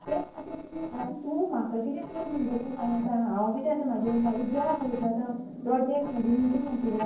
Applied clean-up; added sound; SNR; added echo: neural separator model SepFormer DNS4.